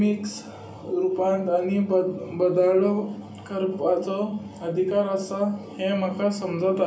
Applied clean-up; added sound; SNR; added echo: none; none; none; reverberation time 0.3 s.